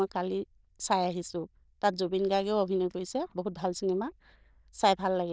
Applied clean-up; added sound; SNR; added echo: neural diffusion model UNIVERSE++.